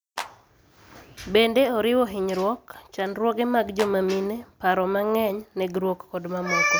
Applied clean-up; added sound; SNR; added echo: none; Clapping; 13 dB; none.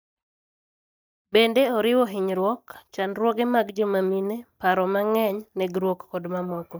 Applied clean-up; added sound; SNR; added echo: neural mask model DeepFilterNet 3.